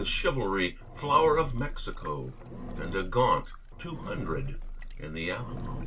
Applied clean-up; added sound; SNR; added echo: none; Engine; 7 dB; reverberation time 0.2 s.